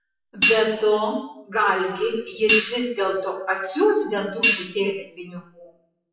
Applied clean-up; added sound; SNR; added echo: classical method WPE with log-MMSE.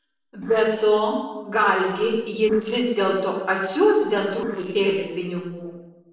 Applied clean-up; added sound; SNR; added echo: neural separator model SepFormer DNS4.